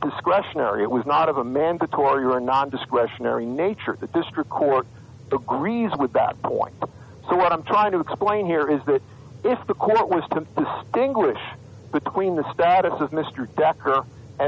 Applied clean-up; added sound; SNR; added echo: none; none; none; none.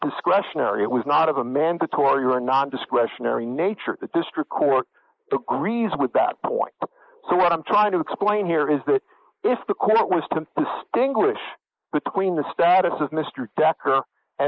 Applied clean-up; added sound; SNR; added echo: neural mask model Resemble Enhance denoiser.